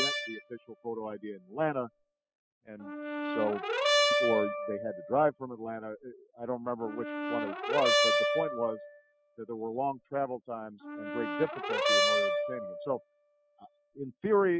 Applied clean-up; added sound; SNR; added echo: classical method spectral subtraction.